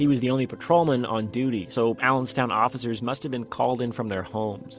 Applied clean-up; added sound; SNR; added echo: none; none; none; none.